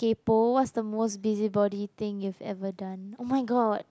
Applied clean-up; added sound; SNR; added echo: none; none; none; none.